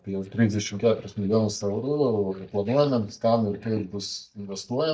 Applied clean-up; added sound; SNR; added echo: neural mask model DeepFilterNet 3.